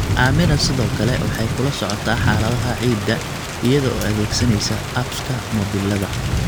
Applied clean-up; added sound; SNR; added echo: none; Thunder / Rain; 2 dB; none.